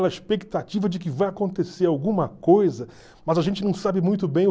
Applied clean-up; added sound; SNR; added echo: none; none; none; none.